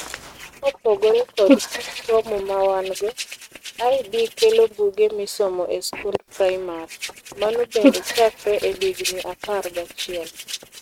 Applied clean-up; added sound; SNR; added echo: neural mask model RNNoise.